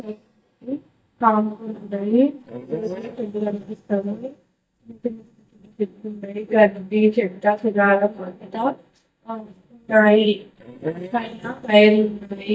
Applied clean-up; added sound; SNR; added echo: neural mask model DeepFilterNet 3.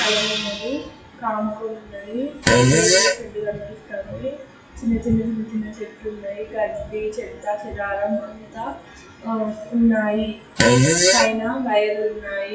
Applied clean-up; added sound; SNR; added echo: classical method WPE with log-MMSE.